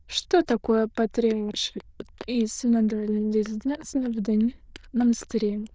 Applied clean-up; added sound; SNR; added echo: neural diffusion model UNIVERSE++.